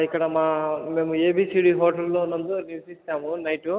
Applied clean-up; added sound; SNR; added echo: none; none; none; none.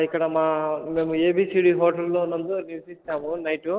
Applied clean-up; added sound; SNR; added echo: neural separator model SepFormer DNS4.